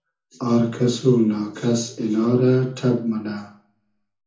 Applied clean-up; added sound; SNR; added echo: none; none; none; reverberation time 0.6 s.